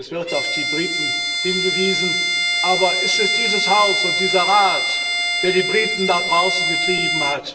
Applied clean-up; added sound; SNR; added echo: none; Bowed string instrument; -1 dB; reverberation time 0.9 s.